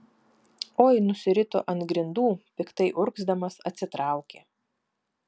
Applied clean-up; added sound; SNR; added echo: none; none; none; none.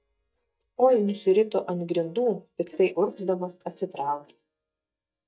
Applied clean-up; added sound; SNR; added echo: neural mask model DeepFilterNet 3.